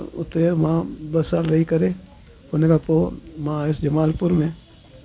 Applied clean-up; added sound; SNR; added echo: none; none; none; none.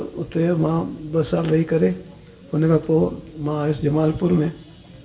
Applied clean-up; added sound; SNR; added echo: none; none; none; reverberation time 0.7 s.